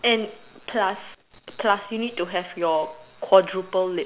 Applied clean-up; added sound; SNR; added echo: none; none; none; none.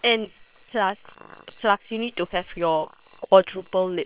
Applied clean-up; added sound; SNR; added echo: neural separator model SepFormer WHAM!.